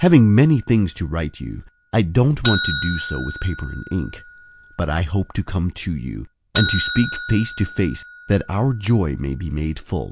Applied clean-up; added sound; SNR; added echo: none; Bell; 11 dB; none.